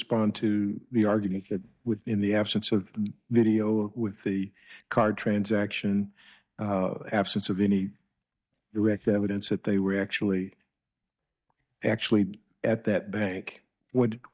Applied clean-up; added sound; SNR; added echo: neural mask model DeepFilterNet 3.